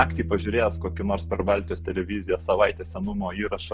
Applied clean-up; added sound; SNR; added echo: none; Bass guitar; 9 dB; none.